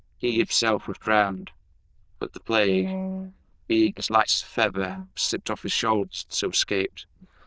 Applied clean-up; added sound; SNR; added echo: neural diffusion model UNIVERSE++.